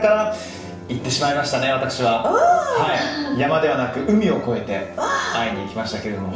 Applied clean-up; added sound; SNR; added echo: none; Brass instrument; 20 dB; reverberation time 0.6 s.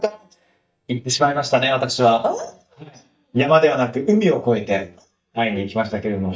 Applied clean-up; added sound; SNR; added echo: neural mask model DeepFilterNet 3.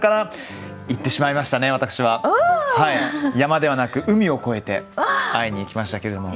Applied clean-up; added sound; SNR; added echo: none; none; none; none.